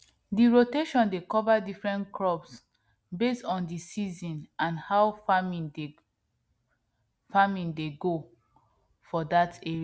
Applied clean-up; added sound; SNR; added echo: none; none; none; none.